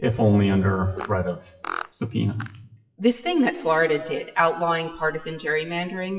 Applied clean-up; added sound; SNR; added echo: classical method WPE with log-MMSE.